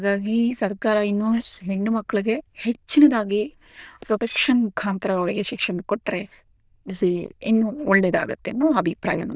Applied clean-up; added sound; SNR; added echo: neural diffusion model UNIVERSE++.